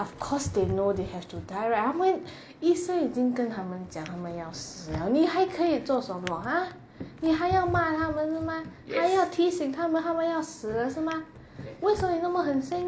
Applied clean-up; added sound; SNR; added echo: none; Drawer open or close; 15 dB; none.